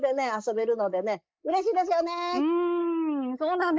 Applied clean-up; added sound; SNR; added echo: neural mask model Resemble Enhance denoiser.